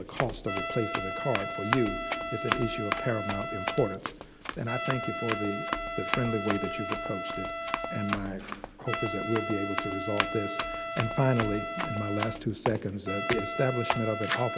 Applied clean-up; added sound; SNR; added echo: none; Trumpet + Run; 1 dB; none.